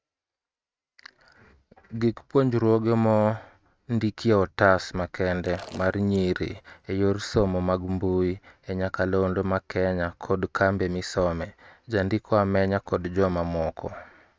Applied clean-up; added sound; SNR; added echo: neural mask model RNNoise.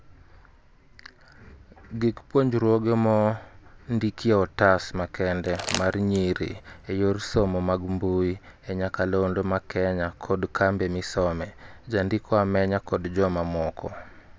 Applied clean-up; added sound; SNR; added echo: none; Crumpling, crinkling; 12 dB; none.